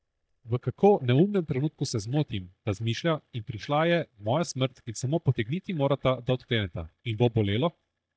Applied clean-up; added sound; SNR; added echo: neural mask model DeepFilterNet 3.